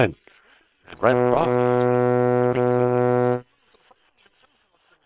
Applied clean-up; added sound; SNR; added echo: neural separator model SepFormer WHAM!.